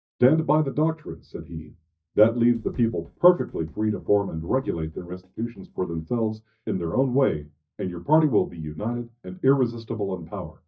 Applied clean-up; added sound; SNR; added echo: neural mask model DeepFilterNet 3.